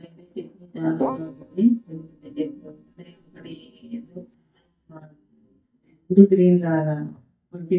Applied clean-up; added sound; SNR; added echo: neural mask model DeepFilterNet 3.